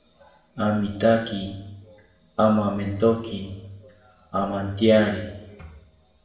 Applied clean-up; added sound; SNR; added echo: none; none; none; reverberation time 0.9 s.